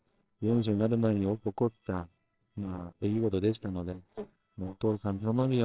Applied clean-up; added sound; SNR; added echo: neural separator model SepFormer WHAMR!.